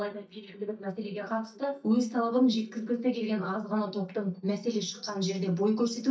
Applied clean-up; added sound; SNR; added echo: neural mask model DeepFilterNet 3.